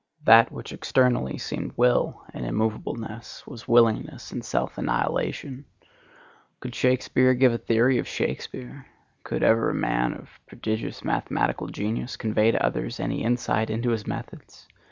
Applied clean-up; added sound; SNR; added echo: none; none; none; none.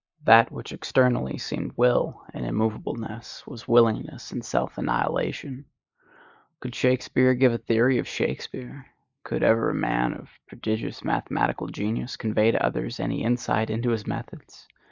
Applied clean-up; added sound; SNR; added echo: neural mask model Resemble Enhance denoiser.